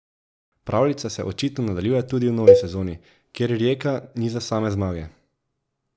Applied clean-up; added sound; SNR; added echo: none; Cowbell; -4 dB; none.